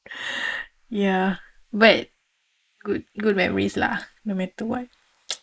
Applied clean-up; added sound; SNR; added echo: neural mask model Resemble Enhance denoiser.